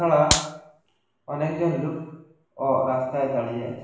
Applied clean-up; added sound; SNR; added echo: none; Clapping; 1 dB; reverberation time 0.9 s.